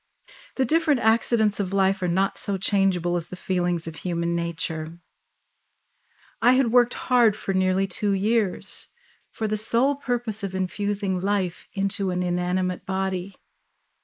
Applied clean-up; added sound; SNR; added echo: neural mask model Resemble Enhance denoiser.